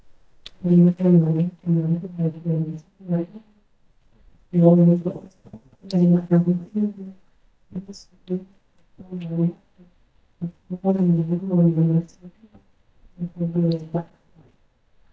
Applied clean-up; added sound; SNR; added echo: neural mask model DeepFilterNet 3.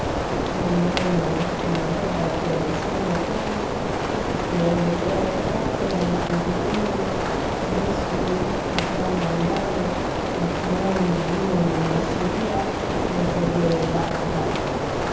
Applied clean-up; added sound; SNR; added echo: none; Rain; -2 dB; reverberation time 0.9 s.